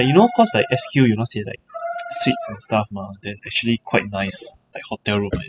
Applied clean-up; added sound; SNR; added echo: classical method spectral subtraction.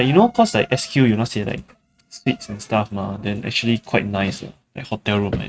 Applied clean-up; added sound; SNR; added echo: neural mask model RNNoise.